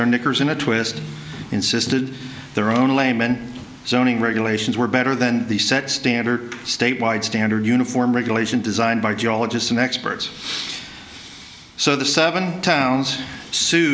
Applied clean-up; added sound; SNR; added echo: none; none; none; none.